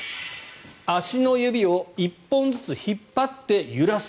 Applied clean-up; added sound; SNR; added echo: none; none; none; none.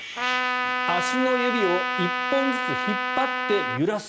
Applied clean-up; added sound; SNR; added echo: none; Trumpet; -1 dB; none.